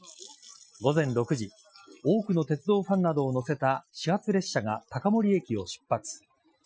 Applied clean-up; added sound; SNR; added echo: classical method Wiener filter.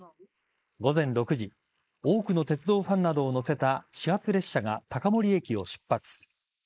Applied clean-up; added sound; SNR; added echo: neural mask model Resemble Enhance denoiser.